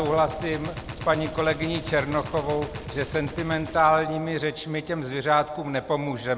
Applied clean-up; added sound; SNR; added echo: none; Gunshot, gunfire; 13 dB; none.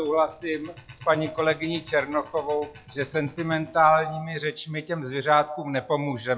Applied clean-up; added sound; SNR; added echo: classical method log-MMSE.